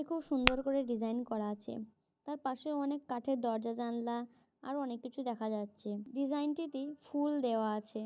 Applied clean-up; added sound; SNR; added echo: none; Tap / Glass; 3 dB; none.